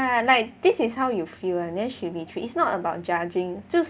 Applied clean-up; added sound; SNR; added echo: none; none; none; none.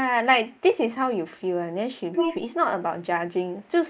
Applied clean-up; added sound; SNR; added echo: neural mask model Resemble Enhance denoiser.